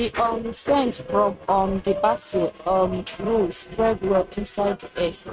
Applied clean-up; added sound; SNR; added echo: neural mask model RNNoise.